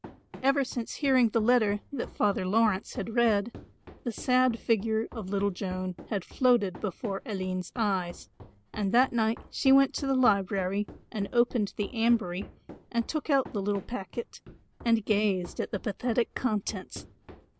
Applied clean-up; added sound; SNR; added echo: none; Run; 20 dB; none.